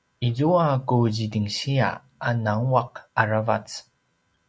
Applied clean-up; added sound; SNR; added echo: none; none; none; none.